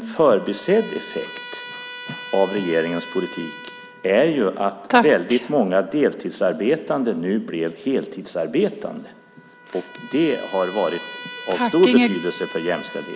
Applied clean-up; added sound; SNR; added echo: none; Trumpet; 17 dB; none.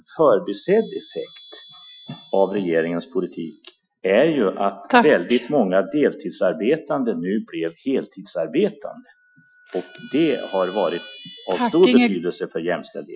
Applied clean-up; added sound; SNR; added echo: classical method Wiener filter.